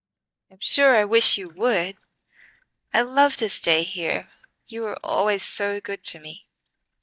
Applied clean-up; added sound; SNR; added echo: neural mask model DeepFilterNet 3.